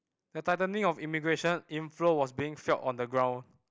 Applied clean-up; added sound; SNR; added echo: none; none; none; none.